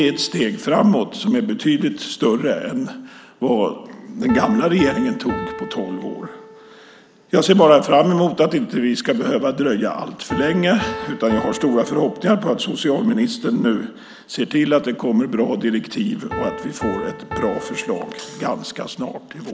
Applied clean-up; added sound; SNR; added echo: none; Piano; 15 dB; none.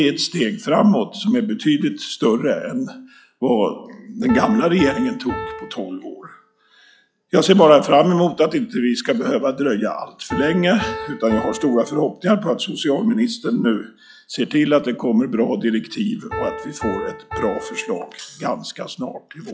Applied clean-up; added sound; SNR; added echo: classical method log-MMSE.